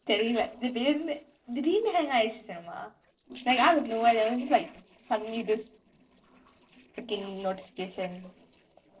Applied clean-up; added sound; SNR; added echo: neural separator model SepFormer DNS4.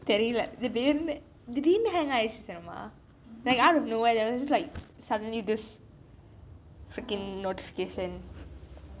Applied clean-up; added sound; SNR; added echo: none; none; none; none.